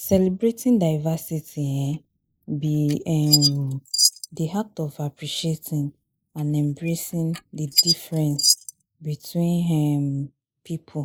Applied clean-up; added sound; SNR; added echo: neural mask model Resemble Enhance denoiser.